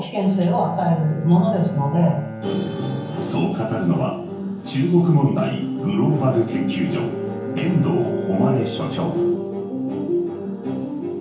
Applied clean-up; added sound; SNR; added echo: none; Bowed string instrument; 15 dB; reverberation time 0.7 s.